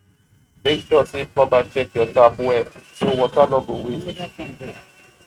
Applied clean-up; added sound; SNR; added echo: neural mask model RNNoise.